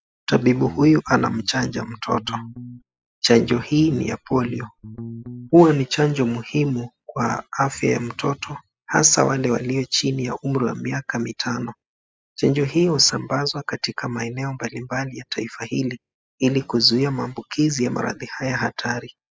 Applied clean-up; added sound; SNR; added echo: classical method spectral subtraction.